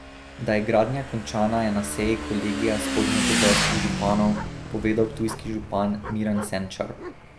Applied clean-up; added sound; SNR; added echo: none; Motorcycle / Engine; 3 dB; none.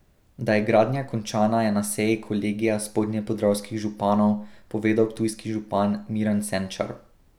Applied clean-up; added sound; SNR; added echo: none; none; none; none.